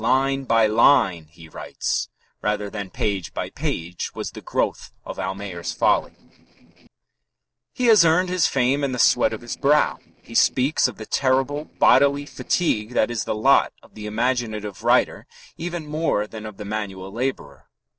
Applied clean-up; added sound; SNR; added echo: neural separator model SepFormer DNS4.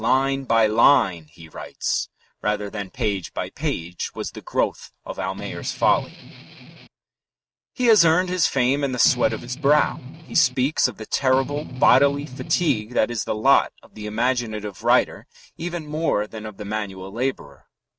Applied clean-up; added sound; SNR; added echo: neural mask model RNNoise.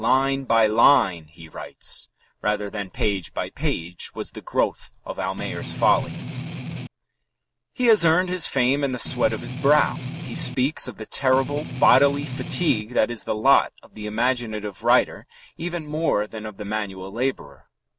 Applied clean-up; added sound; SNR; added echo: none; Strum; 7 dB; none.